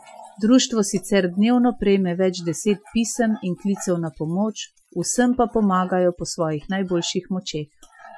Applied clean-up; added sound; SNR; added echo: classical method Wiener filter.